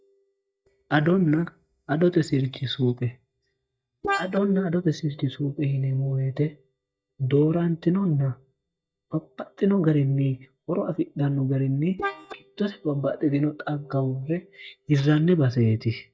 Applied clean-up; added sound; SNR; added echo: neural mask model DeepFilterNet 3.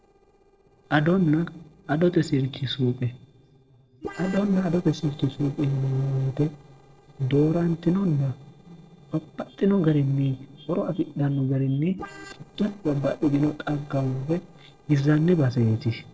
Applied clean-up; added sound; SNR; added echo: neural separator model SepFormer DNS4.